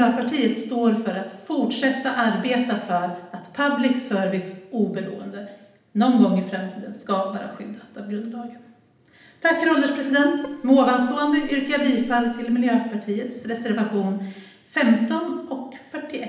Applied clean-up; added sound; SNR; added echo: none; Keyboard (musical); 20 dB; reverberation time 0.8 s.